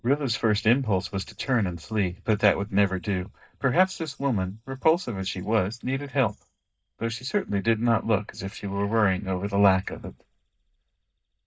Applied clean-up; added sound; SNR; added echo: neural mask model DeepFilterNet 3.